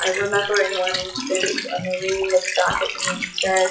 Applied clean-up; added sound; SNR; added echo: classical method WPE with log-MMSE.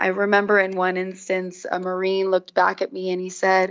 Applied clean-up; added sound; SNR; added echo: none; none; none; none.